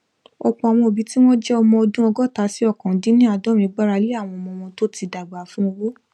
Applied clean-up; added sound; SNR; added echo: none; none; none; none.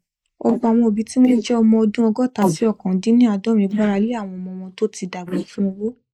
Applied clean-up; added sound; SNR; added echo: neural mask model Resemble Enhance denoiser.